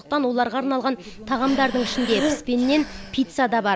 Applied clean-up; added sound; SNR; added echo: none; Breathing; 8 dB; none.